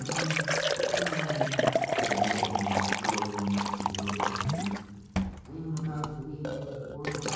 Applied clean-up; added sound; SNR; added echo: none; Liquid; -4 dB; reverberation time 1.3 s.